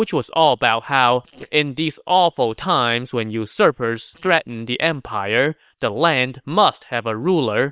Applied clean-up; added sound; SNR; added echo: neural separator model SepFormer WHAM!.